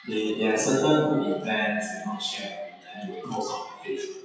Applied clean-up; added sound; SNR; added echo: classical method WPE with log-MMSE.